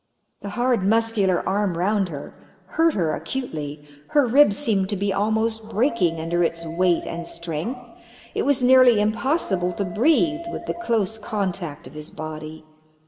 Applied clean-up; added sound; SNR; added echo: none; Dog; 15 dB; reverberation time 1.5 s.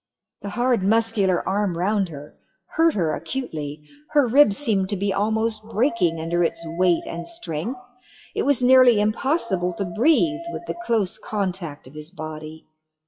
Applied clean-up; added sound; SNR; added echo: classical method WPE with log-MMSE.